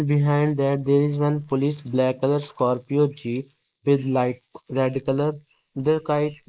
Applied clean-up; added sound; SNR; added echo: neural mask model Resemble Enhance denoiser.